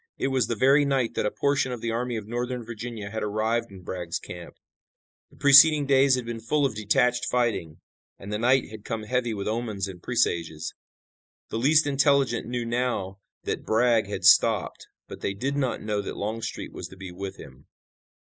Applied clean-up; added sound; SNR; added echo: neural mask model Resemble Enhance denoiser.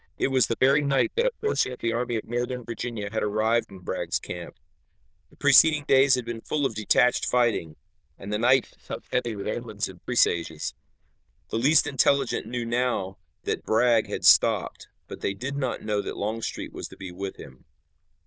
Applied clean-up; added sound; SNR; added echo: neural diffusion model UNIVERSE++.